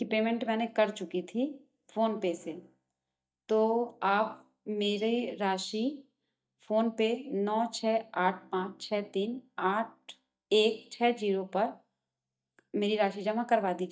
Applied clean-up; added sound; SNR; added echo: neural mask model DeepFilterNet 3.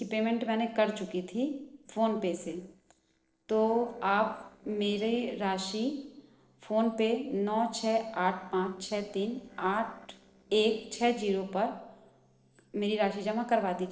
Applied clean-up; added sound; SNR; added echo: neural separator model SepFormer DNS4.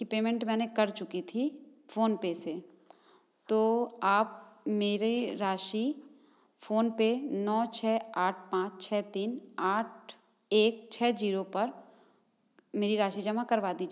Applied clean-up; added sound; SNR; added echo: none; none; none; none.